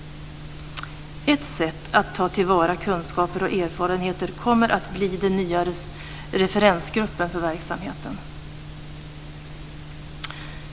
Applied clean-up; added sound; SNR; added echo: none; none; none; none.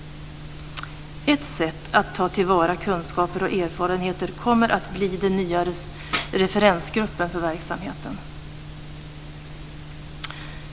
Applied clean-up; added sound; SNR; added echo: none; Tambourine; 10 dB; none.